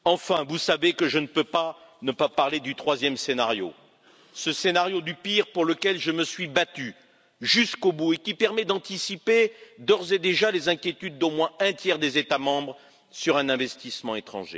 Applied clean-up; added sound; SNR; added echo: none; none; none; none.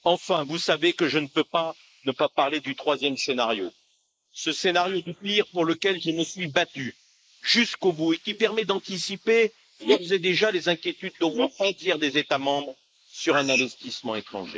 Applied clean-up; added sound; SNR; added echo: neural mask model Resemble Enhance denoiser.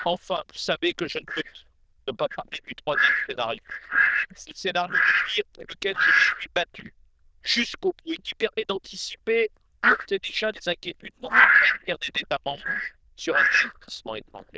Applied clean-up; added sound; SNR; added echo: neural diffusion model UNIVERSE++.